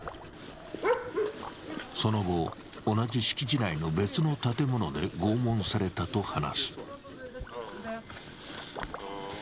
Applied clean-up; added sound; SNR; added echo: none; Writing + Liquid; 14 dB; none.